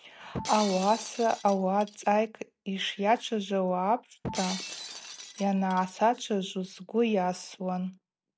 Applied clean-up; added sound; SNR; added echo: none; Shatter; 14 dB; none.